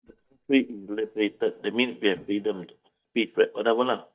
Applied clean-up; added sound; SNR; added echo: neural mask model DeepFilterNet 3.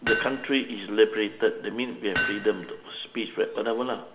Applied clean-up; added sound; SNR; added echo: none; Hammer; 7 dB; reverberation time 1.9 s.